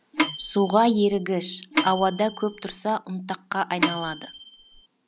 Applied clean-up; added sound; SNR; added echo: none; Microwave oven / Bell; 3 dB; none.